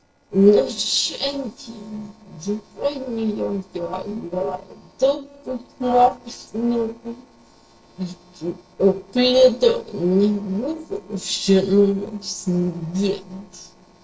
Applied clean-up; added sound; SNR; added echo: neural separator model SepFormer DNS4.